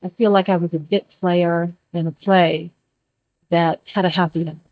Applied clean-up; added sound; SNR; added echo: neural mask model DeepFilterNet 3.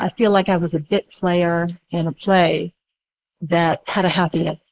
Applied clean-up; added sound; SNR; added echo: neural mask model Resemble Enhance denoiser.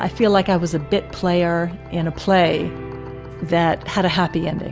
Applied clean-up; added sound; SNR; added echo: none; none; none; none.